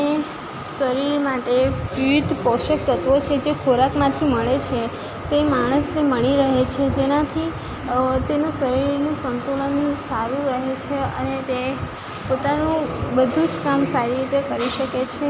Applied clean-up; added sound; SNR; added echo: none; none; none; none.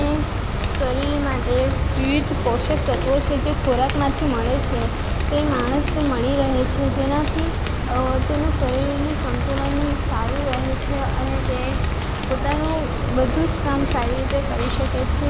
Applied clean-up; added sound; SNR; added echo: none; Rain; -1 dB; none.